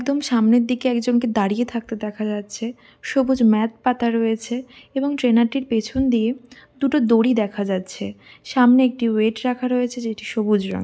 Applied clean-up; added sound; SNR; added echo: none; none; none; none.